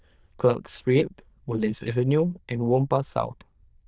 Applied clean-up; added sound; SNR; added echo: neural diffusion model UNIVERSE++.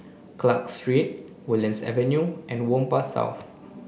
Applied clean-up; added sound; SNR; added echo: none; none; none; none.